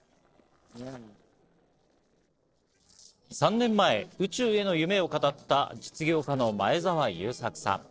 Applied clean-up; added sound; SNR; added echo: neural separator model SepFormer DNS4.